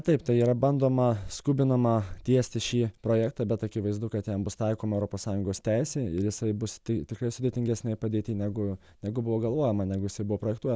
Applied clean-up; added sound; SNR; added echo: none; none; none; none.